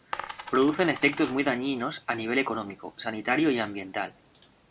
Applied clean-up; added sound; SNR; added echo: none; Coin (dropping); 12 dB; none.